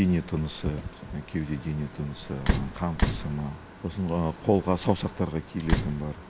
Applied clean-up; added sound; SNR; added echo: none; Slam; -1 dB; none.